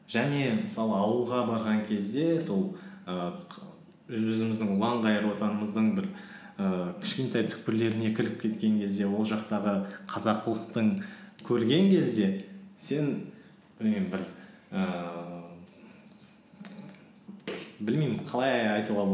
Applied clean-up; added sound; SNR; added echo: none; none; none; none.